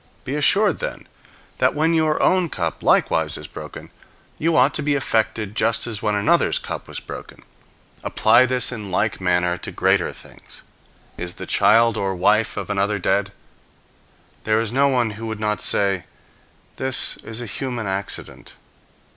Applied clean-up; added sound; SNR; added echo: none; none; none; none.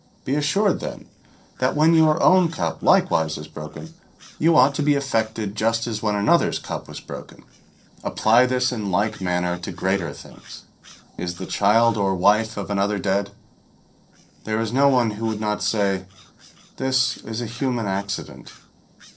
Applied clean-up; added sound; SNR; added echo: neural separator model SepFormer DNS4.